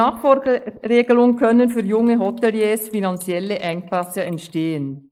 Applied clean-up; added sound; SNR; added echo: neural mask model Resemble Enhance denoiser.